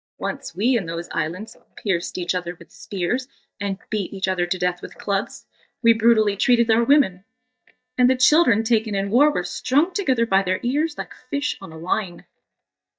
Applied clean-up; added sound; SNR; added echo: neural mask model DeepFilterNet 3.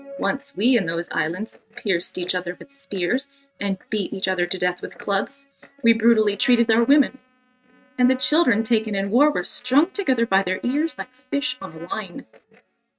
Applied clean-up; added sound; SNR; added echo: neural mask model RNNoise.